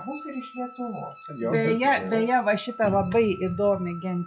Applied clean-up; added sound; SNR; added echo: classical method log-MMSE.